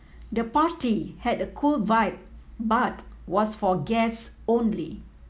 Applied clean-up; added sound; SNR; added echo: none; none; none; none.